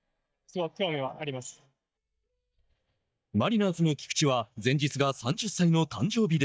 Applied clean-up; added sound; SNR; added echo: neural mask model DeepFilterNet 3.